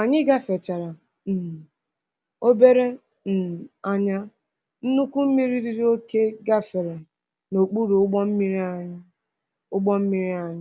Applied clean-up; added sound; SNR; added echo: none; none; none; none.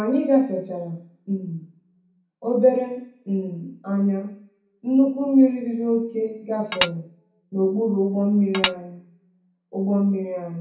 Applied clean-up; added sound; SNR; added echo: none; Tap / Dishes, pots, and pans; 2 dB; reverberation time 0.6 s.